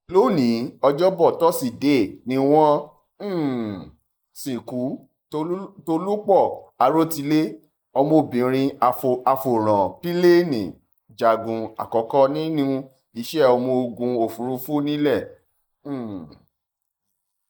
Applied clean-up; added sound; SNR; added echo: neural mask model Resemble Enhance denoiser.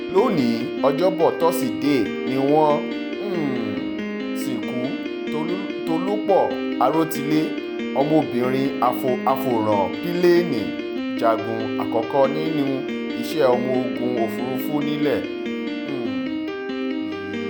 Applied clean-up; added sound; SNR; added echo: none; Piano; 4 dB; none.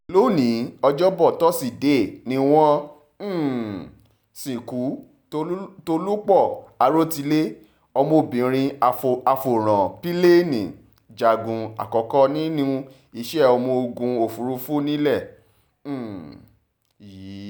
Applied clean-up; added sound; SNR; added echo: none; none; none; none.